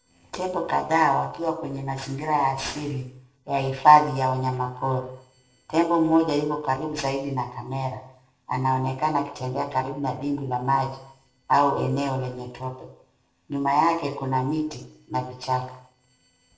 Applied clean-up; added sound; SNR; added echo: neural separator model SepFormer DNS4.